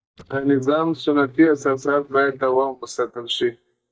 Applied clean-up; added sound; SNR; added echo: neural mask model DeepFilterNet 3.